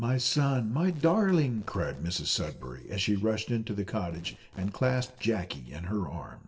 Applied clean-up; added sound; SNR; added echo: neural separator model SepFormer DNS4.